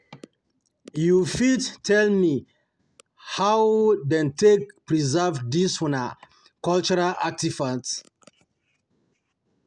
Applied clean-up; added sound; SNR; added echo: none; none; none; none.